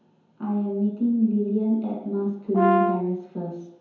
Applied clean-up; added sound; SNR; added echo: none; Brass instrument; 0 dB; reverberation time 0.9 s.